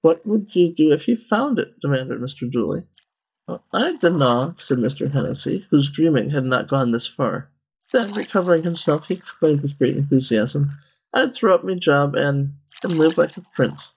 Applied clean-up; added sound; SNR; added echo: neural mask model DeepFilterNet 3.